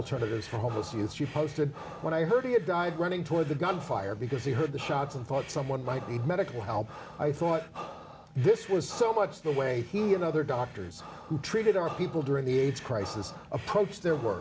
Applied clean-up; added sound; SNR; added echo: none; Breathing; 16 dB; none.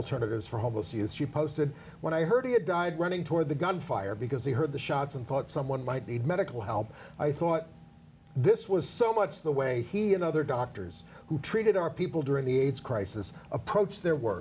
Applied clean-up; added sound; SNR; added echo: none; none; none; none.